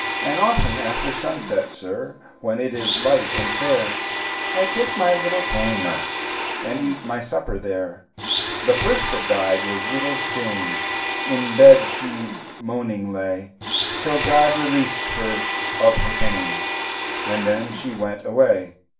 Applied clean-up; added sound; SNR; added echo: none; Domestic sounds, home sounds; 4 dB; reverberation time 0.3 s.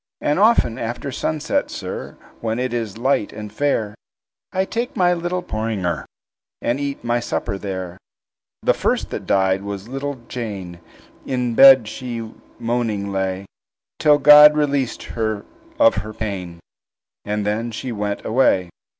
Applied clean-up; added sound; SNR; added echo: none; none; none; none.